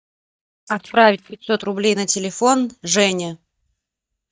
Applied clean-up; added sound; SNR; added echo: neural mask model DeepFilterNet 3.